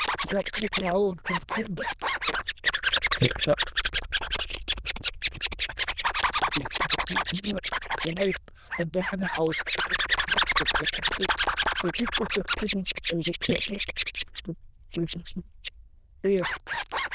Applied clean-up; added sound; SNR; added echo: neural diffusion model UNIVERSE++.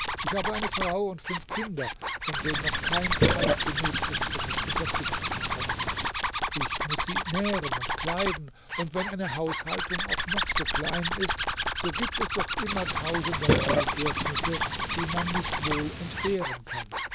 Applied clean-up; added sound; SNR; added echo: none; Burping, eructation + Zipper (clothing); -5 dB; none.